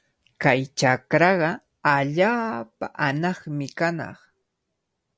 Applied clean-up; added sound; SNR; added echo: none; none; none; none.